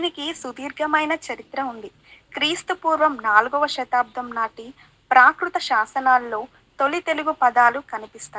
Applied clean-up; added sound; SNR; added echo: none; none; none; none.